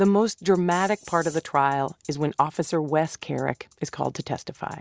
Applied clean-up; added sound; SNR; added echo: none; none; none; none.